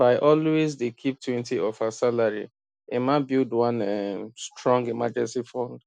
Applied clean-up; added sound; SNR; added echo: none; none; none; none.